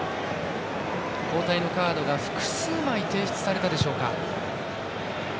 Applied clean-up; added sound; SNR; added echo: none; none; none; none.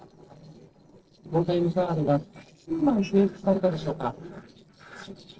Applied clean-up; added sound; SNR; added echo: neural separator model SepFormer DNS4.